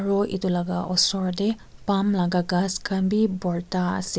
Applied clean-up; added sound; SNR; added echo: none; none; none; none.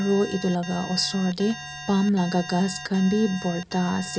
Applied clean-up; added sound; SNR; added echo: none; Alarm; 13 dB; reverberation time 0.3 s.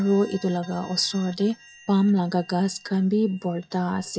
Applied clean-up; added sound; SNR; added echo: classical method WPE with log-MMSE.